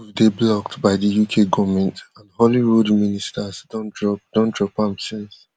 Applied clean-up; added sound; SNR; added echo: none; none; none; none.